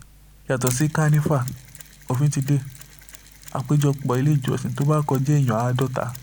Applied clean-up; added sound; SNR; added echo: none; Mechanisms; 19 dB; none.